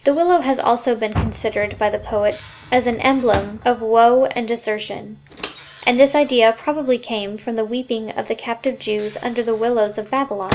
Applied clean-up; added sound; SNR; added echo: none; Microwave oven + Car; 14 dB; none.